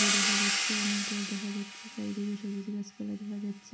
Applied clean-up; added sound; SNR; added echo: none; Hi-hat; -3 dB; reverberation time 1.6 s.